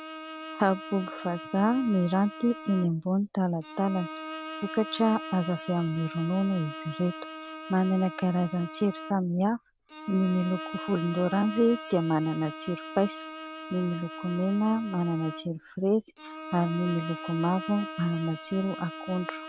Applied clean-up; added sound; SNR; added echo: none; Bowed string instrument; 12 dB; none.